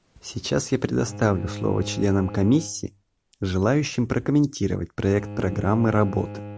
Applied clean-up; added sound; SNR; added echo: none; Bowed string instrument; 13 dB; none.